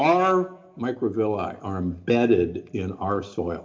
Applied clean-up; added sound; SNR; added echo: none; none; none; reverberation time 0.8 s.